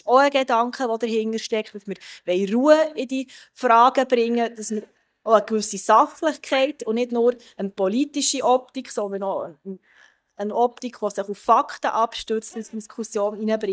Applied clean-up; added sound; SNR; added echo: neural mask model DeepFilterNet 3.